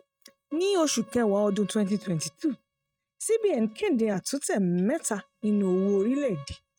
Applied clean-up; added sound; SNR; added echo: neural mask model RNNoise.